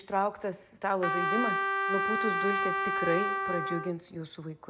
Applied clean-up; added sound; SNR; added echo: none; Trumpet; -3 dB; none.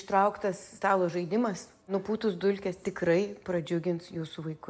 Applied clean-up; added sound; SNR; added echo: none; none; none; none.